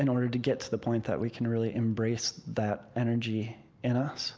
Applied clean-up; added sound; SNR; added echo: none; none; none; none.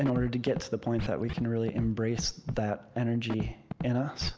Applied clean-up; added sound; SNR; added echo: none; Scratching (performance technique); 8 dB; none.